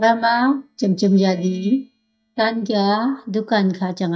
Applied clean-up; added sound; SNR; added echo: neural mask model DeepFilterNet 3.